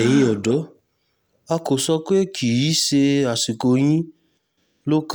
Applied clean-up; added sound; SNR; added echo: none; Gasp; 17 dB; none.